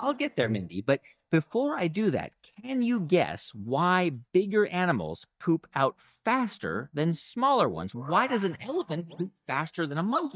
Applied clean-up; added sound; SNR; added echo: neural mask model DeepFilterNet 3.